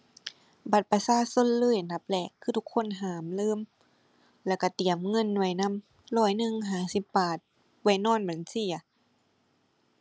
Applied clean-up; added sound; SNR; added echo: none; none; none; none.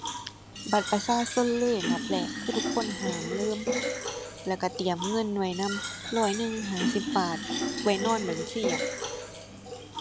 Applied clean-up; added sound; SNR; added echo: none; Fill (with liquid); 3 dB; none.